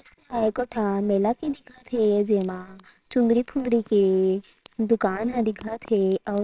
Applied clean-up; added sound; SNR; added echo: neural separator model SepFormer WHAMR!.